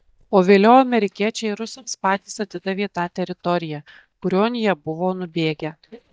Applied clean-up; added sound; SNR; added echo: neural mask model DeepFilterNet 3.